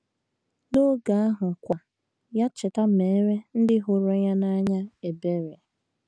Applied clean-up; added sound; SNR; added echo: none; none; none; none.